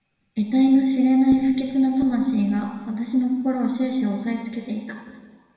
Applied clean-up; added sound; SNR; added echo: none; none; none; reverberation time 1.6 s.